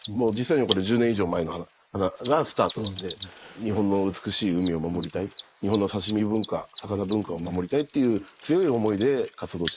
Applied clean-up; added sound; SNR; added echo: neural mask model Resemble Enhance denoiser.